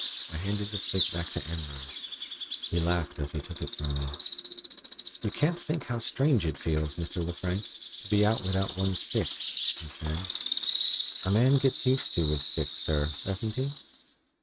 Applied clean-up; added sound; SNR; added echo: neural mask model RNNoise.